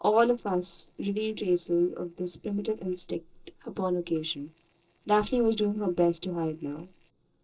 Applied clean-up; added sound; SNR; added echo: neural separator model SepFormer DNS4.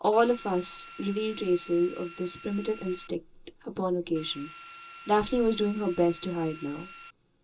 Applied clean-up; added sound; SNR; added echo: none; Drill; 17 dB; reverberation time 0.2 s.